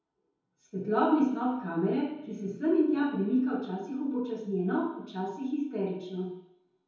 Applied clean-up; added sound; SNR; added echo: none; none; none; reverberation time 2.0 s.